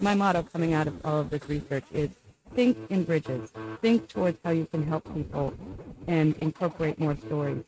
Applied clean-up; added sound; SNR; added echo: neural mask model RNNoise.